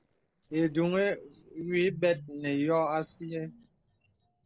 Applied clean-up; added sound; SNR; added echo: neural separator model SepFormer DNS4.